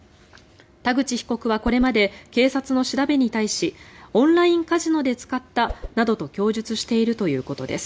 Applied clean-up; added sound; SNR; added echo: none; Whoosh, swoosh, swish; 12 dB; none.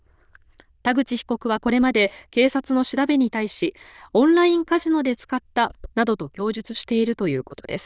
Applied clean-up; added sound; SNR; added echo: neural diffusion model UNIVERSE++.